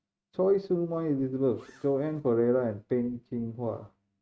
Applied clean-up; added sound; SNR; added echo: neural mask model RNNoise.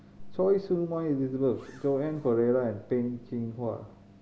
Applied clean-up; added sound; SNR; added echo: none; Zipper (clothing); 19 dB; none.